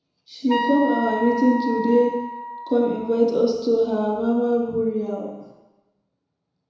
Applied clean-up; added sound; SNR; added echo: none; Wind instrument, woodwind instrument; 7 dB; reverberation time 1.0 s.